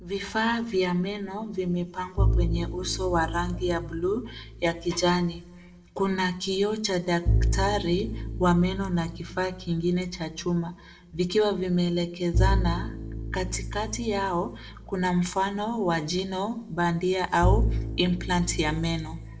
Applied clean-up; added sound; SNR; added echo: none; Bowed string instrument; 4 dB; reverberation time 0.5 s.